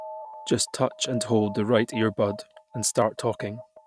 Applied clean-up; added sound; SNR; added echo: neural mask model RNNoise.